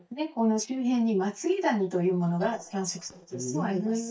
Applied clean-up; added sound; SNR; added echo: neural mask model DeepFilterNet 3.